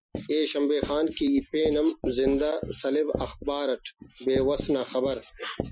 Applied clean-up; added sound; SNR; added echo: classical method Wiener filter.